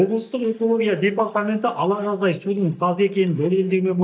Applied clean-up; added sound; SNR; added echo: neural mask model DeepFilterNet 3.